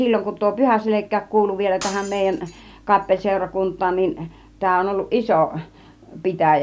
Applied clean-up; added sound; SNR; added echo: none; Shatter; 13 dB; none.